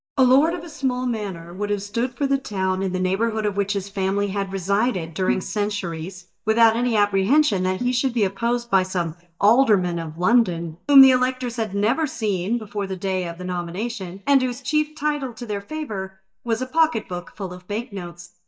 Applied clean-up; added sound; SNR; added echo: neural mask model DeepFilterNet 3.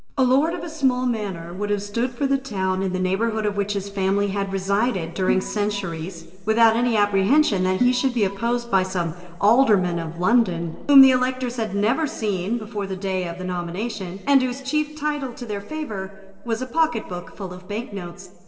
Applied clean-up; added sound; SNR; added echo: neural separator model SepFormer DNS4.